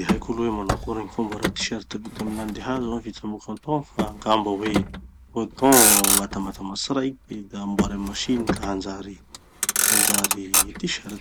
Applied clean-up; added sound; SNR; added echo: none; Motor vehicle (road); -1 dB; none.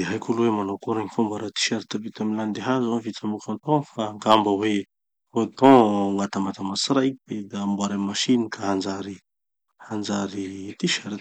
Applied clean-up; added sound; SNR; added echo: none; none; none; none.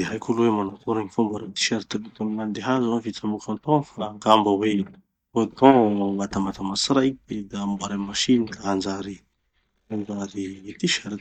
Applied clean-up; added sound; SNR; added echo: neural mask model DeepFilterNet 3.